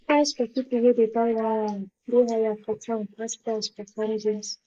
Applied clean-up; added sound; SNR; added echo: neural mask model Resemble Enhance denoiser.